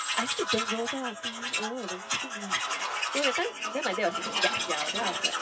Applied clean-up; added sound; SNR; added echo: none; Tools; -3 dB; reverberation time 0.4 s.